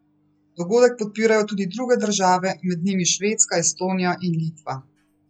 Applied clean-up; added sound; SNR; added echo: classical method log-MMSE.